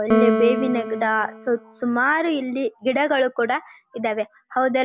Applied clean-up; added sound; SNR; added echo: none; Piano; 4 dB; none.